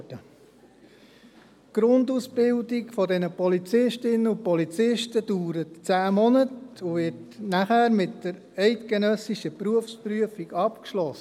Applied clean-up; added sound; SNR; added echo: none; none; none; none.